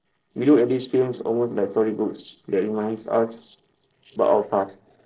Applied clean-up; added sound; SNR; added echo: neural separator model SepFormer DNS4.